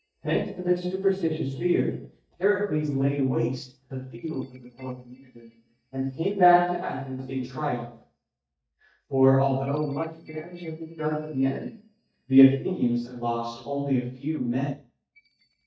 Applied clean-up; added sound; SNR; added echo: neural mask model DeepFilterNet 3.